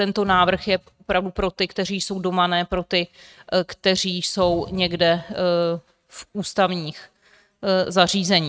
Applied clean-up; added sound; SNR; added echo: neural mask model RNNoise.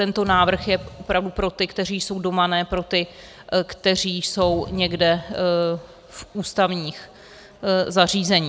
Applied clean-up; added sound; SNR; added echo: none; Thump, thud; 15 dB; none.